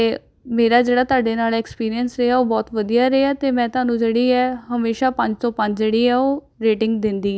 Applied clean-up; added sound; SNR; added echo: none; none; none; none.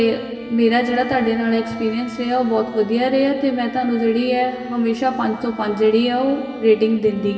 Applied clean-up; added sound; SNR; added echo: none; Bowed string instrument; 19 dB; reverberation time 2.3 s.